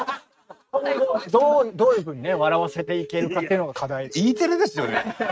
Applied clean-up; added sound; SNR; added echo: neural mask model RNNoise.